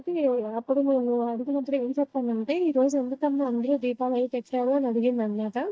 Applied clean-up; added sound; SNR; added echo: neural mask model DeepFilterNet 3.